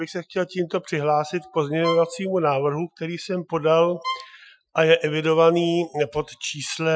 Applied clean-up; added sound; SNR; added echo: classical method Wiener filter.